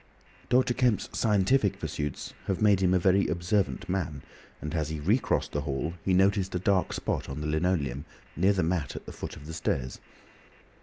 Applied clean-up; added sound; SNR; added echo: none; none; none; none.